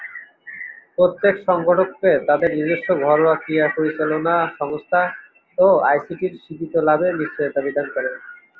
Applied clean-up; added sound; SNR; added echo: none; none; none; none.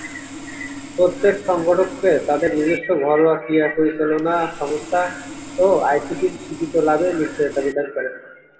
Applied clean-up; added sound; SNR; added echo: none; Sawing; 16 dB; reverberation time 1.2 s.